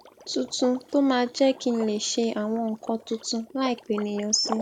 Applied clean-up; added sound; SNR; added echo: none; Liquid; 17 dB; none.